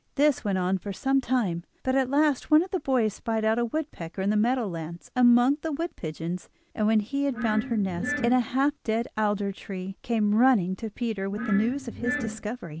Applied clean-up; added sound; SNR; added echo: none; Glass; 7 dB; none.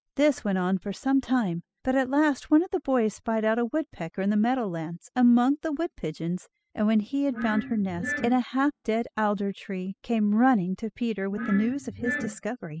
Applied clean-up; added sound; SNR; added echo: classical method spectral subtraction.